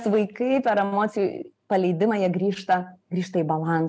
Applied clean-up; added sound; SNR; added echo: none; none; none; none.